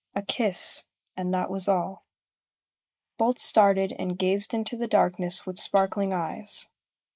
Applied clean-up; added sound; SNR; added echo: neural mask model Resemble Enhance denoiser.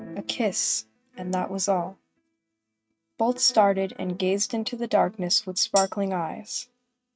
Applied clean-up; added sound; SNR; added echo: neural mask model RNNoise.